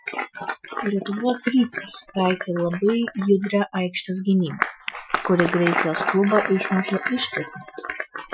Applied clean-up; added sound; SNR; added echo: classical method Wiener filter.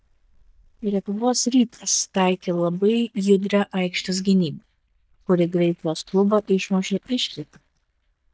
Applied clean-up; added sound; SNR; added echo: neural mask model DeepFilterNet 3.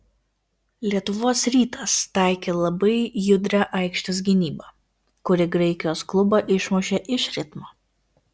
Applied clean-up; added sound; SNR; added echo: none; none; none; none.